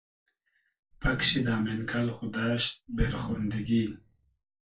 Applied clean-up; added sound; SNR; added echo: neural separator model SepFormer DNS4.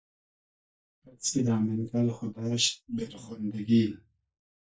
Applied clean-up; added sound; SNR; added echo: neural mask model DeepFilterNet 3.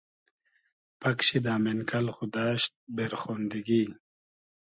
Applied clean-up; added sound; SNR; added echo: none; none; none; none.